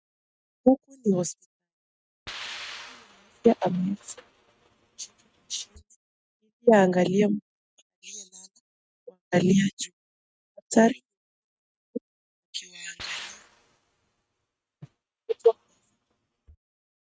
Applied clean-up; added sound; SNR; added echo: neural mask model RNNoise.